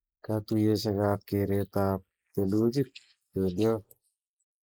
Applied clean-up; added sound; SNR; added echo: neural mask model Resemble Enhance denoiser.